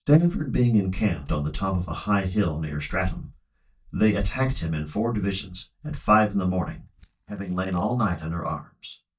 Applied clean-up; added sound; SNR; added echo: neural mask model DeepFilterNet 3.